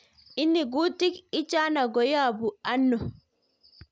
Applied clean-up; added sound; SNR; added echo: none; none; none; none.